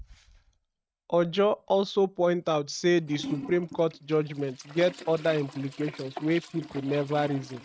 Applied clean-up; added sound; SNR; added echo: neural mask model RNNoise.